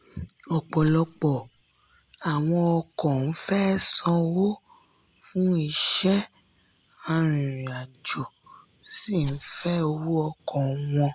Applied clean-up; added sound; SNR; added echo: none; Rattle; 17 dB; none.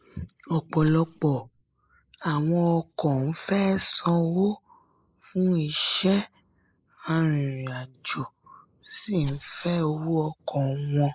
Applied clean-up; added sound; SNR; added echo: neural mask model Resemble Enhance denoiser.